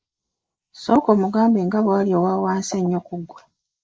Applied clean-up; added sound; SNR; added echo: neural mask model Resemble Enhance denoiser.